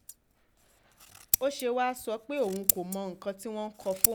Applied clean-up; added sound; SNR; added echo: none; Scissors; 0 dB; none.